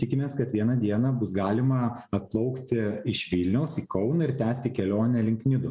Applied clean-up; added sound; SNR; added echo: none; none; none; none.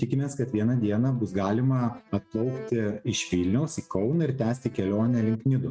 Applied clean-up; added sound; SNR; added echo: neural mask model RNNoise.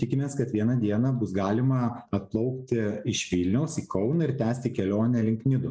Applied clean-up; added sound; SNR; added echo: neural mask model Resemble Enhance denoiser.